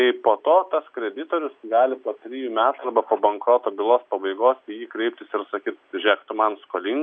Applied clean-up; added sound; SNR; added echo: none; none; none; none.